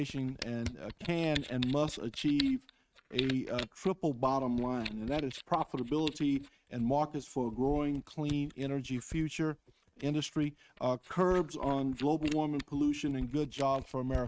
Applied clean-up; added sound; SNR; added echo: neural mask model RNNoise.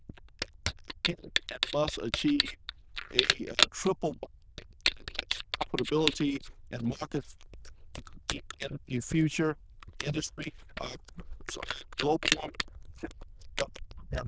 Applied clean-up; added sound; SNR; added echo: neural diffusion model UNIVERSE++.